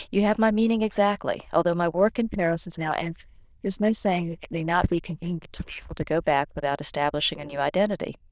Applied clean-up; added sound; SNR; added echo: neural diffusion model UNIVERSE++.